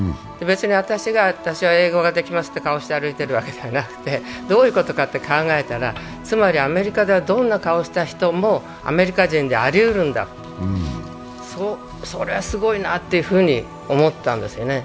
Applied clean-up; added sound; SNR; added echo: none; none; none; none.